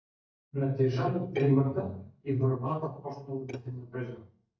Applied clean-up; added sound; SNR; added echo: neural mask model DeepFilterNet 3.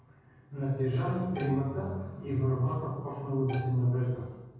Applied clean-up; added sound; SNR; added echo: none; Bowed string instrument; 15 dB; reverberation time 1.3 s.